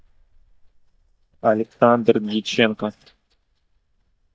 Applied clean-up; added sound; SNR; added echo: neural mask model DeepFilterNet 3.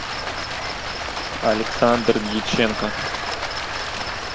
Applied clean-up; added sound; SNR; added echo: none; Stream + Insect; 3 dB; none.